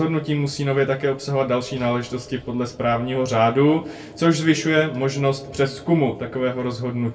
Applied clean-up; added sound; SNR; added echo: none; none; none; reverberation time 0.2 s.